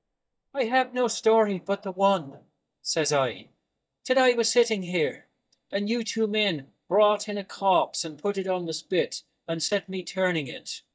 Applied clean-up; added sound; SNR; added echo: neural mask model DeepFilterNet 3.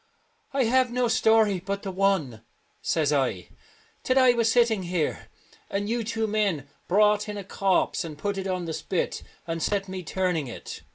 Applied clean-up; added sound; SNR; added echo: none; none; none; none.